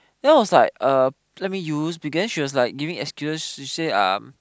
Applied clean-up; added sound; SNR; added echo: none; none; none; none.